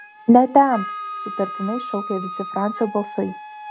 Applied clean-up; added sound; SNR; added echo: none; Wind instrument, woodwind instrument; 12 dB; none.